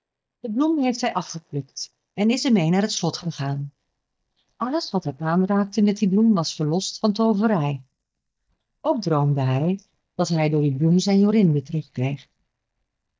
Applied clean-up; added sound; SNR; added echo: neural mask model DeepFilterNet 3.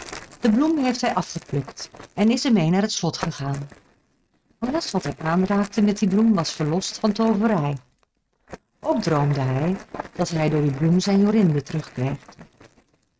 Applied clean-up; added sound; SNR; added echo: neural mask model RNNoise.